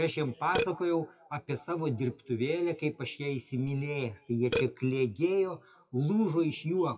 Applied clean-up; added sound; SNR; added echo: classical method WPE with log-MMSE.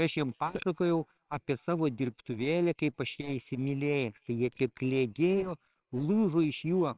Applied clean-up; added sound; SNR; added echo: neural separator model SepFormer WHAMR!.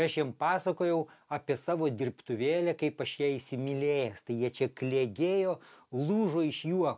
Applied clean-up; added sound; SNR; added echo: none; none; none; none.